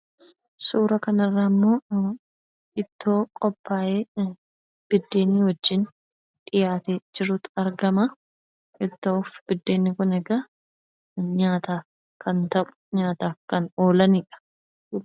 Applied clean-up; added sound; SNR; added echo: none; none; none; none.